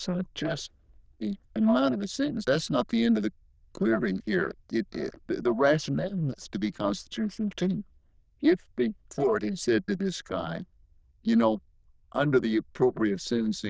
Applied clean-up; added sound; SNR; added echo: neural diffusion model UNIVERSE++.